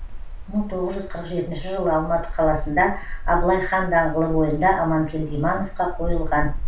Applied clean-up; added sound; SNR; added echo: none; Cricket; 5 dB; reverberation time 0.3 s.